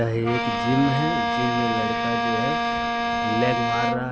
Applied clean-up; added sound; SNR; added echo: none; Bowed string instrument; -2 dB; none.